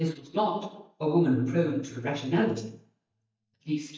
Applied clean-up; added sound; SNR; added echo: neural mask model DeepFilterNet 3.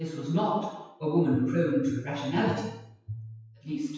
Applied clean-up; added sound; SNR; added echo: classical method WPE with log-MMSE.